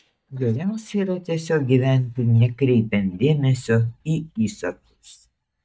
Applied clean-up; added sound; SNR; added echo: neural mask model DeepFilterNet 3.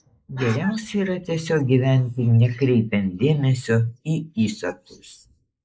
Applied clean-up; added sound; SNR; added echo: neural mask model Resemble Enhance denoiser.